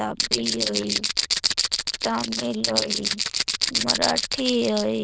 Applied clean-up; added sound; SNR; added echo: neural diffusion model UNIVERSE++.